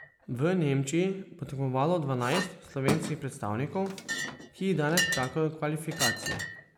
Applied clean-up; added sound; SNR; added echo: none; Chink, clink; 6 dB; none.